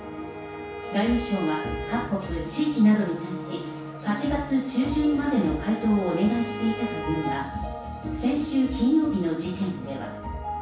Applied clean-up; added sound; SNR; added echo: none; Bowed string instrument; 14 dB; reverberation time 0.7 s.